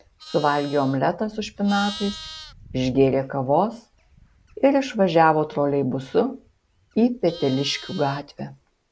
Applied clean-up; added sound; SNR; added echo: none; Livestock, farm animals, working animals; 19 dB; none.